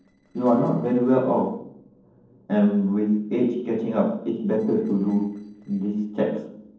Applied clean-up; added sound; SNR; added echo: neural separator model SepFormer DNS4.